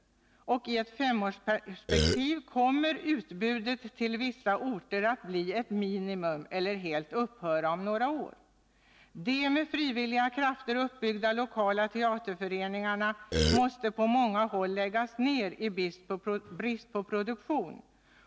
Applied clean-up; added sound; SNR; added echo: none; Burping, eructation; -4 dB; none.